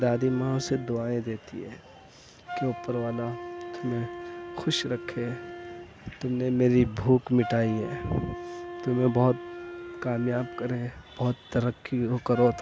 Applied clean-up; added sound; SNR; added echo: none; Wind instrument, woodwind instrument; 12 dB; none.